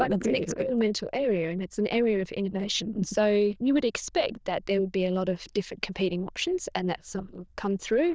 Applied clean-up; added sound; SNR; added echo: neural diffusion model UNIVERSE++.